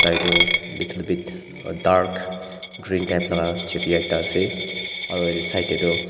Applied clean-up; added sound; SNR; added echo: none; Coin (dropping); 3 dB; none.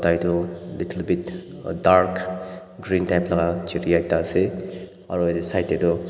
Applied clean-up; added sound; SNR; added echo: none; none; none; none.